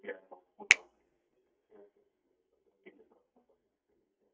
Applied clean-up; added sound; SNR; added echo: neural mask model DeepFilterNet 3.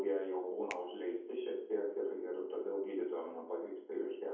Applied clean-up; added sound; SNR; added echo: none; Finger snapping; 20 dB; reverberation time 0.7 s.